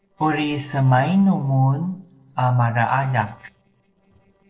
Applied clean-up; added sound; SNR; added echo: neural separator model SepFormer DNS4.